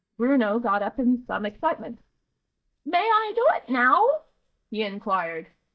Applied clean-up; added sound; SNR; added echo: neural mask model DeepFilterNet 3.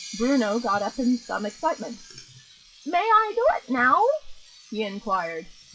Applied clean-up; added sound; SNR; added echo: classical method WPE with log-MMSE.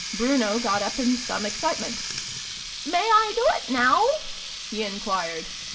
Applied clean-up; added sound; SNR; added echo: none; Water tap, faucet; 8 dB; reverberation time 0.5 s.